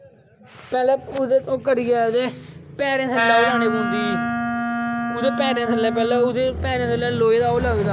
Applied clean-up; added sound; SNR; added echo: none; Wind instrument, woodwind instrument; 2 dB; none.